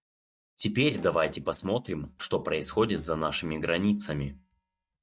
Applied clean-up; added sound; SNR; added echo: neural mask model DeepFilterNet 3.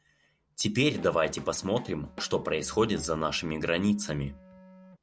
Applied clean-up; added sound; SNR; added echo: none; Electric guitar + Drum kit; 19 dB; none.